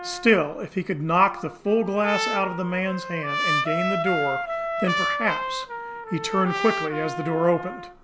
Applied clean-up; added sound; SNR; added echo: none; Trumpet; 4 dB; none.